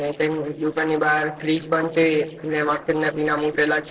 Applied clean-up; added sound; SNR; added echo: neural separator model SepFormer DNS4.